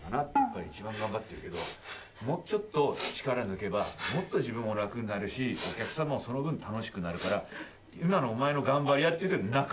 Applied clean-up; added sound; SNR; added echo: none; none; none; none.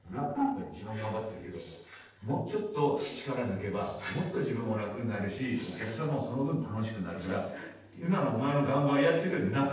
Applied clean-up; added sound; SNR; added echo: neural separator model SepFormer DNS4.